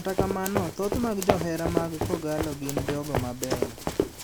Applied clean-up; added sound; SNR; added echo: none; Run; -1 dB; none.